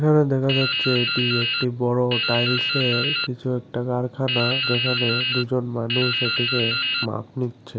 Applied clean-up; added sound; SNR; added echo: none; Drip; 1 dB; none.